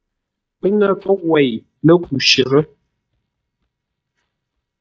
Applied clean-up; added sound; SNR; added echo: neural mask model DeepFilterNet 3.